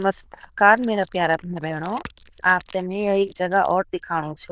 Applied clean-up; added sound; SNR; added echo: neural diffusion model UNIVERSE++.